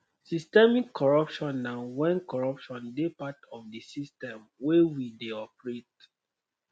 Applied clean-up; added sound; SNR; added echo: none; none; none; none.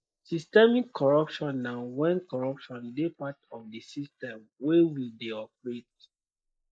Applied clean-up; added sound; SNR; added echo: neural mask model Resemble Enhance denoiser.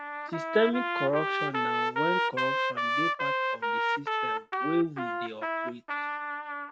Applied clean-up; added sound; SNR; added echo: none; Trumpet; -3 dB; none.